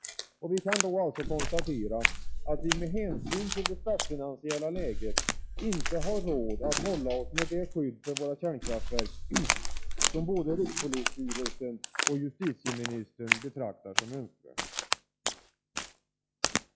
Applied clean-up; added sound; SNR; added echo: classical method log-MMSE.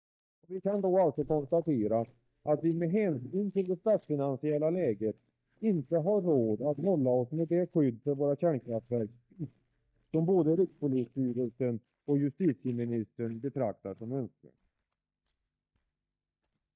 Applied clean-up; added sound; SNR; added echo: neural mask model DeepFilterNet 3.